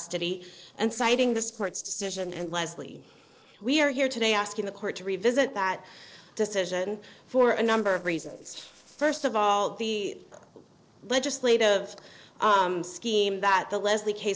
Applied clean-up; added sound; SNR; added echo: neural separator model SepFormer DNS4.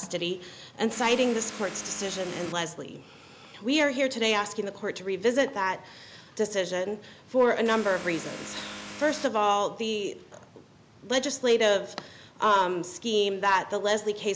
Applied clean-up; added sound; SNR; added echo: none; Vehicle; 13 dB; none.